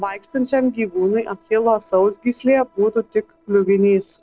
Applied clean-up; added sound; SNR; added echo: neural separator model SepFormer DNS4.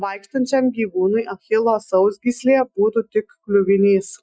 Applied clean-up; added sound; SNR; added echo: classical method Wiener filter.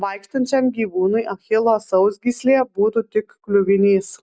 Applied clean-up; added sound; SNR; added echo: none; none; none; none.